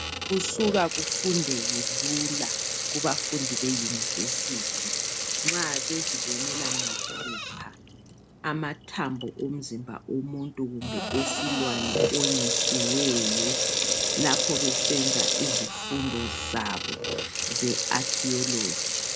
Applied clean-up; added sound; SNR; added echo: none; Sink (filling or washing) / Water tap, faucet; -3 dB; none.